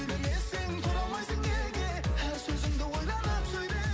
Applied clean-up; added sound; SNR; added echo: none; none; none; none.